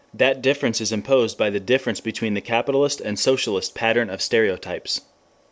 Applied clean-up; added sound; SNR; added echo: none; none; none; none.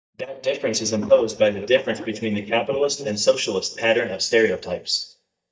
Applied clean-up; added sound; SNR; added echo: neural mask model DeepFilterNet 3.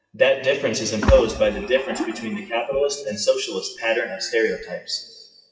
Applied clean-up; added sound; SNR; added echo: classical method WPE with log-MMSE.